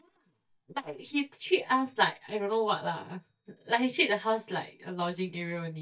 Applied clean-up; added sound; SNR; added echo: neural mask model DeepFilterNet 3.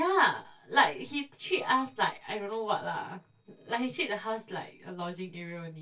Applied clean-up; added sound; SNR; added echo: neural separator model SepFormer DNS4.